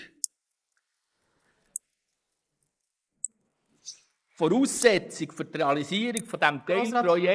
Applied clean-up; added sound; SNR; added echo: neural mask model Resemble Enhance denoiser.